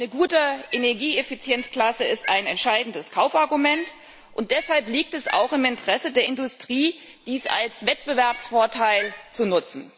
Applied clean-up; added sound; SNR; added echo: none; Cat; 17 dB; none.